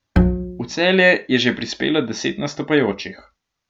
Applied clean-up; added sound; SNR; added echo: none; Bowed string instrument; 0 dB; none.